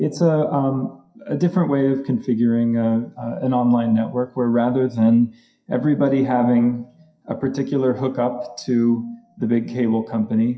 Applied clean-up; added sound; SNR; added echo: classical method WPE with log-MMSE.